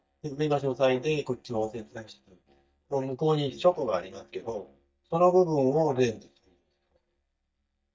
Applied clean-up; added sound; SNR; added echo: neural mask model DeepFilterNet 3.